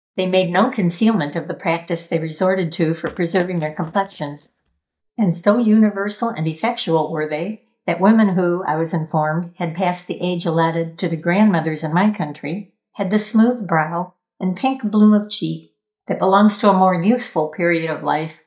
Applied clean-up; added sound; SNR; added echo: neural mask model DeepFilterNet 3.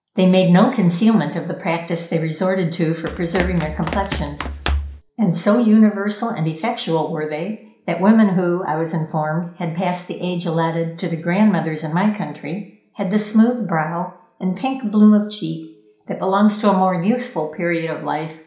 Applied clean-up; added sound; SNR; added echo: none; Run; 7 dB; reverberation time 0.5 s.